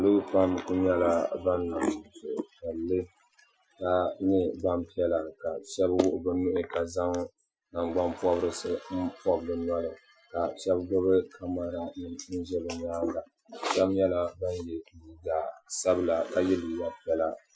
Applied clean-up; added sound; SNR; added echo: classical method Wiener filter.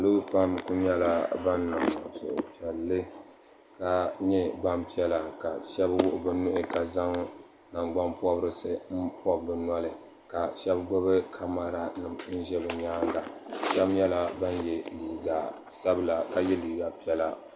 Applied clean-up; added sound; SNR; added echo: none; none; none; none.